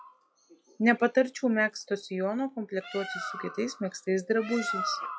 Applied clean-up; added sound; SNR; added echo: classical method log-MMSE.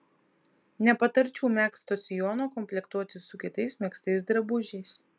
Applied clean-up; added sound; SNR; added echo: none; none; none; none.